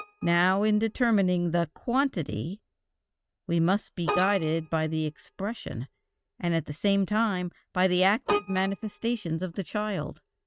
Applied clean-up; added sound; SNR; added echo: neural mask model RNNoise.